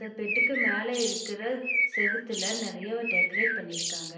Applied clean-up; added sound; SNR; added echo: none; Bird; -4 dB; reverberation time 0.8 s.